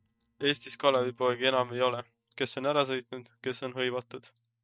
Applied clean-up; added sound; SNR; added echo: neural mask model DeepFilterNet 3.